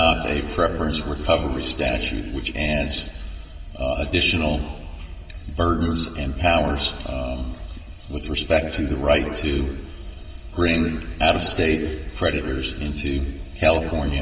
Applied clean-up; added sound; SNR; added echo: none; none; none; reverberation time 2.4 s.